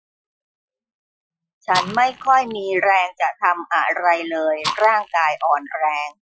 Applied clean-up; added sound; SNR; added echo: classical method Wiener filter.